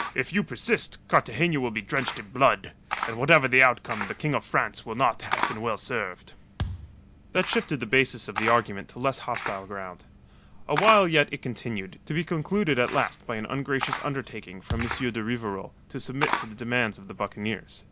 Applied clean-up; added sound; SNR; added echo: none; Thump, thud + Camera; 9 dB; none.